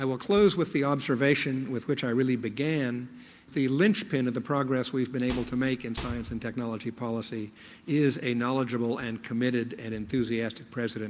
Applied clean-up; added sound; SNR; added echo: none; Microwave oven; 12 dB; none.